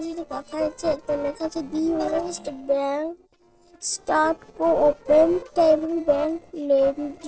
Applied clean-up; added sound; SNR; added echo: neural separator model SepFormer DNS4.